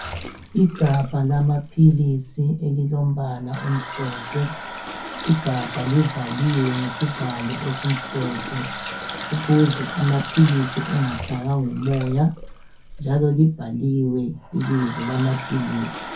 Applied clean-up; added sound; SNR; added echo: none; Water tap, faucet; 11 dB; reverberation time 0.3 s.